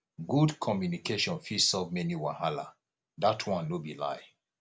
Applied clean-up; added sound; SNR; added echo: none; none; none; none.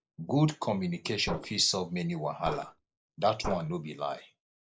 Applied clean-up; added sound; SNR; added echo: neural mask model Resemble Enhance denoiser.